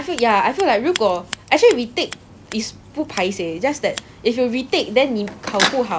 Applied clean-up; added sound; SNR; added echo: none; Scissors; 11 dB; none.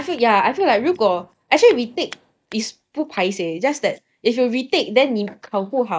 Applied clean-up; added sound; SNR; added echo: neural mask model DeepFilterNet 3.